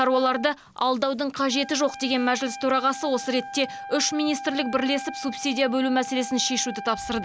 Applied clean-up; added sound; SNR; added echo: none; Wind instrument, woodwind instrument; 12 dB; none.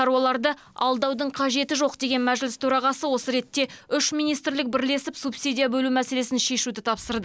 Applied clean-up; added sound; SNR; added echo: none; none; none; none.